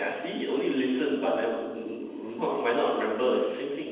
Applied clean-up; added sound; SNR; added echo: neural separator model SepFormer DNS4.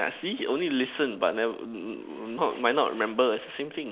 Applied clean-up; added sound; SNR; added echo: none; none; none; none.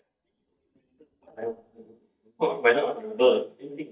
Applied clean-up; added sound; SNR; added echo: neural mask model DeepFilterNet 3.